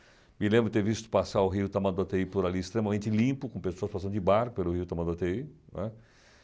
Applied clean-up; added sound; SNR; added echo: none; none; none; none.